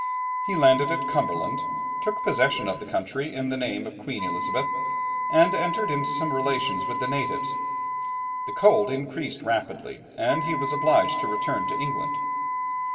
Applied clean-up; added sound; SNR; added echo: none; Wind instrument, woodwind instrument; 2 dB; reverberation time 2.9 s.